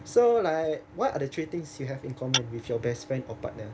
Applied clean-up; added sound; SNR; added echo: none; Tap / Glass; 6 dB; none.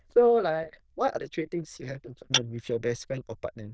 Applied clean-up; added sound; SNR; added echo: neural diffusion model UNIVERSE++.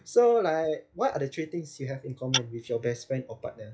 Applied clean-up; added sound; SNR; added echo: classical method log-MMSE.